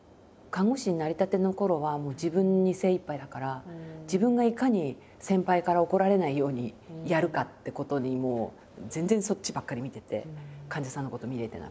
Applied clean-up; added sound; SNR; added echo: none; none; none; none.